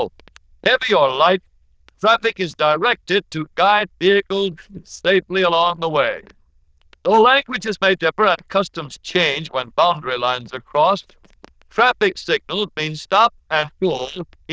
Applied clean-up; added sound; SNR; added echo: neural diffusion model UNIVERSE++.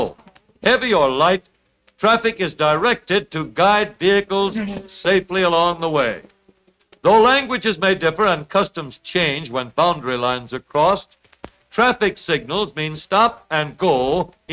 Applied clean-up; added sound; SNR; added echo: neural mask model RNNoise.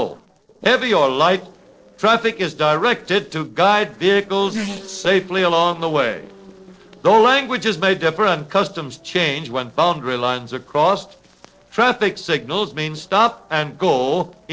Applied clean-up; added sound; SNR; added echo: neural separator model SepFormer DNS4.